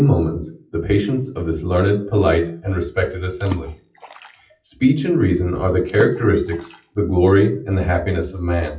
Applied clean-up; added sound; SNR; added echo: classical method WPE with log-MMSE.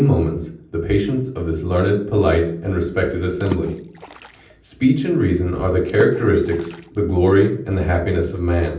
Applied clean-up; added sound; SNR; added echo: none; Water / Splash, splatter; 16 dB; reverberation time 0.6 s.